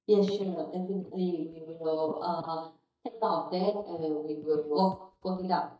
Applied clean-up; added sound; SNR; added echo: neural mask model DeepFilterNet 3.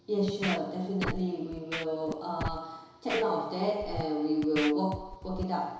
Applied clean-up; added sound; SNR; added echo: none; Scratching (performance technique); 8 dB; reverberation time 1.0 s.